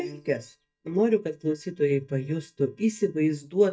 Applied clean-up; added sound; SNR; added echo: neural mask model DeepFilterNet 3.